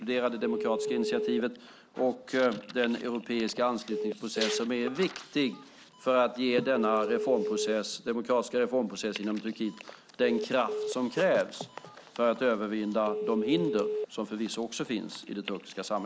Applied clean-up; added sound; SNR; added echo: none; Telephone; 8 dB; none.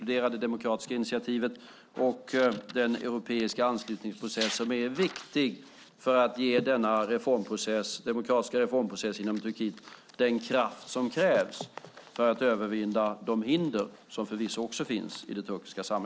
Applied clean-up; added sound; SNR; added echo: none; none; none; none.